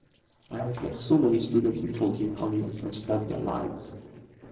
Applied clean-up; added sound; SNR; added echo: neural separator model SepFormer DNS4.